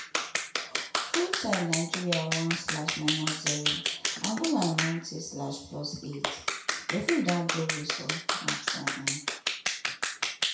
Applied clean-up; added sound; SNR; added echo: none; Clapping; -1 dB; reverberation time 0.6 s.